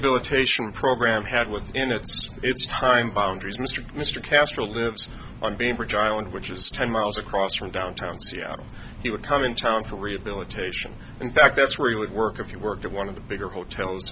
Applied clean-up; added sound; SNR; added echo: none; none; none; none.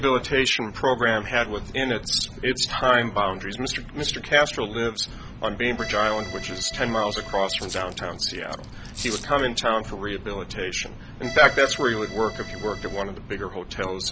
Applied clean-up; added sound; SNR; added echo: none; Accordion + Rattle (instrument); 13 dB; none.